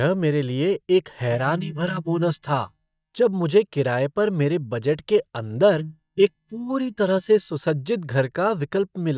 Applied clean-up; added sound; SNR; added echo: neural mask model DeepFilterNet 3.